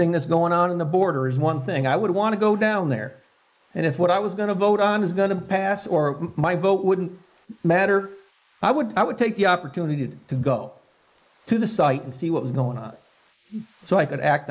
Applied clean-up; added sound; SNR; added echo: neural mask model Resemble Enhance denoiser.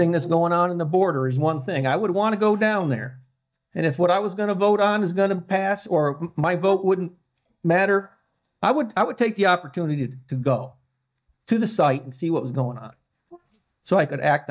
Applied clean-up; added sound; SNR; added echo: neural mask model DeepFilterNet 3.